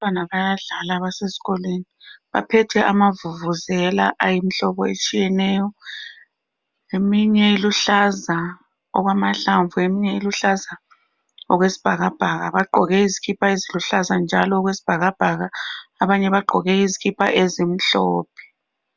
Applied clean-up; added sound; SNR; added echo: none; none; none; none.